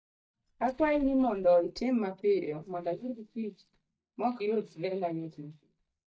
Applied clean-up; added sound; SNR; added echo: neural mask model DeepFilterNet 3.